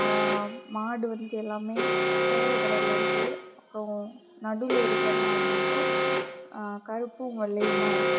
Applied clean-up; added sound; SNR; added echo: none; Alarm; -5 dB; reverberation time 1.2 s.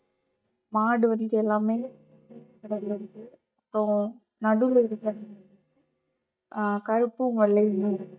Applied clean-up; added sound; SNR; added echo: neural mask model DeepFilterNet 3.